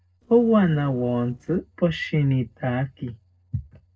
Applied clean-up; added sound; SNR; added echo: neural separator model SepFormer DNS4.